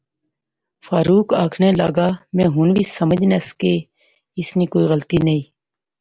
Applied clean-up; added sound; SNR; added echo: none; none; none; none.